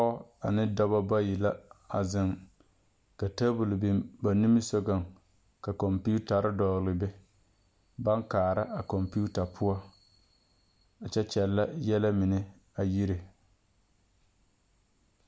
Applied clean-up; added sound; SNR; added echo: none; none; none; none.